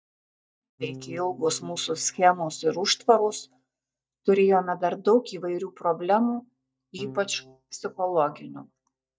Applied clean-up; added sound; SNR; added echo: neural mask model DeepFilterNet 3.